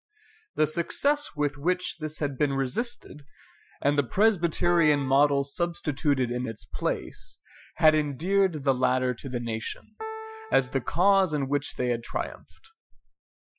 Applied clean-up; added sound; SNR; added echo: classical method Wiener filter.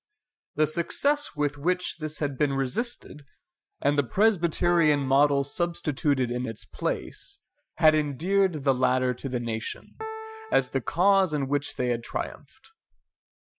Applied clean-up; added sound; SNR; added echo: neural mask model RNNoise.